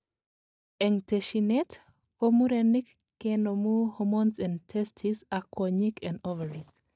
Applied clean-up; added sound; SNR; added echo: neural mask model DeepFilterNet 3.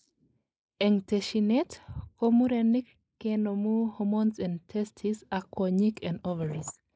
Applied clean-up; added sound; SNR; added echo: neural mask model Resemble Enhance denoiser.